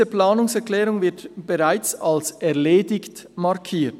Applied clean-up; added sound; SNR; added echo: none; none; none; none.